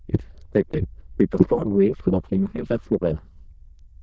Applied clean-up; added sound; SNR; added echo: neural diffusion model UNIVERSE++.